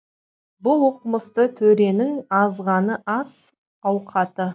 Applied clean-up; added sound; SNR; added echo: neural mask model DeepFilterNet 3.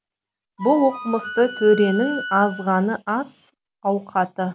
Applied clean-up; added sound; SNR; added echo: none; Wind instrument, woodwind instrument; 11 dB; none.